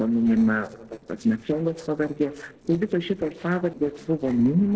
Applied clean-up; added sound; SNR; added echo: neural separator model SepFormer DNS4.